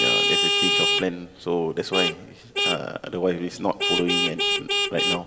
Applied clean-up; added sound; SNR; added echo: none; Vehicle horn, car horn, honking; -3 dB; reverberation time 1.2 s.